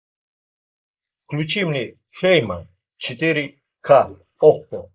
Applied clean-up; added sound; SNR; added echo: neural mask model Resemble Enhance denoiser.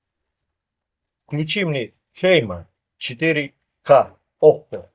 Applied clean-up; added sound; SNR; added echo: neural mask model DeepFilterNet 3.